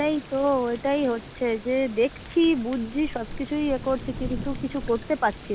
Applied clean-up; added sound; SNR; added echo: none; Thunder / Rain; 12 dB; none.